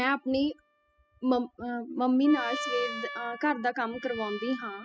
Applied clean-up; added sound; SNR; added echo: classical method spectral subtraction.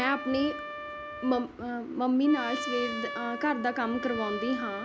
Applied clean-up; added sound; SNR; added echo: none; Trumpet; 8 dB; none.